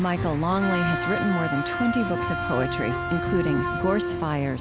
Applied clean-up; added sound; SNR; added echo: none; Wind instrument, woodwind instrument; 4 dB; none.